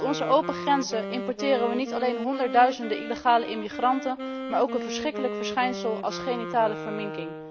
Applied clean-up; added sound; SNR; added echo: none; Wind instrument, woodwind instrument; 7 dB; none.